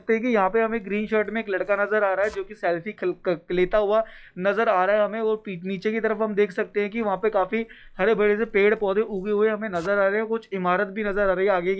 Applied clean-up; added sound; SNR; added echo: classical method log-MMSE.